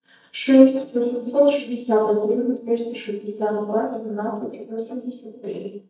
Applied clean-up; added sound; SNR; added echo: neural mask model DeepFilterNet 3.